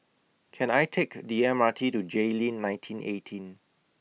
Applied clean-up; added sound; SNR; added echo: none; none; none; none.